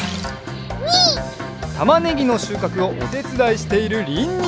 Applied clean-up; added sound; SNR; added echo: none; none; none; none.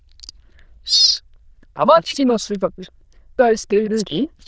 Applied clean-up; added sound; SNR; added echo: neural diffusion model UNIVERSE++.